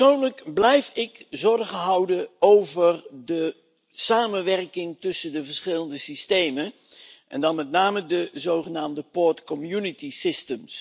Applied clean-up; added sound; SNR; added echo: none; none; none; none.